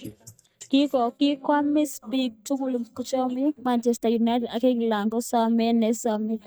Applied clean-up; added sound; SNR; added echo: neural mask model DeepFilterNet 3.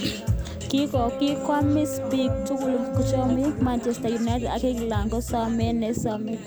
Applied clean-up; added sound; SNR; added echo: none; Boat, Water vehicle; 7 dB; none.